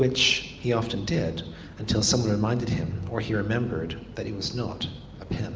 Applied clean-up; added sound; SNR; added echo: none; none; none; none.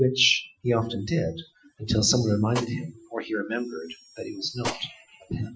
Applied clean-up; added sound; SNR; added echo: classical method Wiener filter.